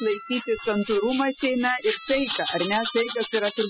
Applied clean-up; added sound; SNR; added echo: classical method spectral subtraction.